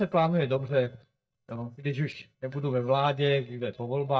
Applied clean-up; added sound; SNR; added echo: neural mask model DeepFilterNet 3.